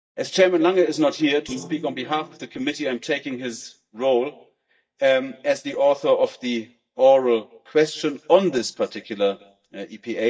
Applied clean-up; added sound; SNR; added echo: neural mask model DeepFilterNet 3.